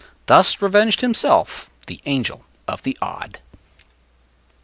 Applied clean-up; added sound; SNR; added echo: none; none; none; none.